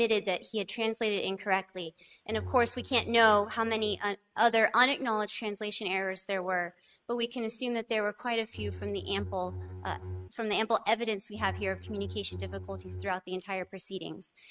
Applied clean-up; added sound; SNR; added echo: neural mask model RNNoise.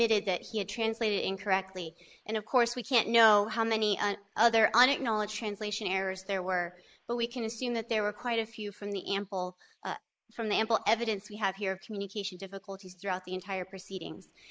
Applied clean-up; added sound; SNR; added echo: neural mask model Resemble Enhance denoiser.